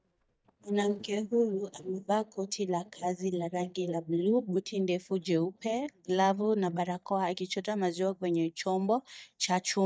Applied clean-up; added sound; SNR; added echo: neural mask model DeepFilterNet 3.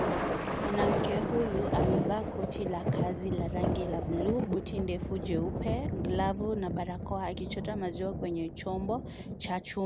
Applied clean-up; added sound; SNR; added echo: none; Thunder; -1 dB; none.